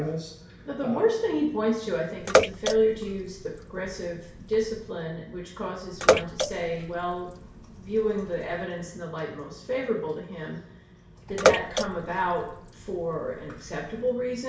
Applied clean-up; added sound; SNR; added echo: none; Bathtub (filling or washing) / Water / Splash, splatter; -1 dB; reverberation time 0.6 s.